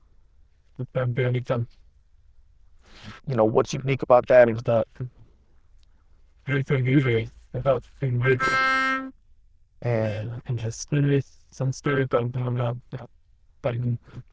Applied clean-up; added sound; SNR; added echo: neural diffusion model UNIVERSE++.